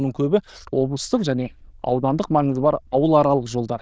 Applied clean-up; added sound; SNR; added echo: neural diffusion model UNIVERSE++.